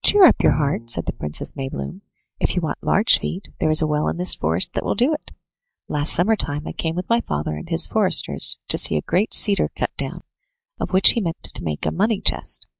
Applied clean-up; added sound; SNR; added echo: classical method log-MMSE.